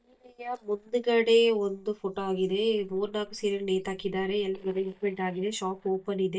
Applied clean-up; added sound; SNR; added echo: neural mask model DeepFilterNet 3.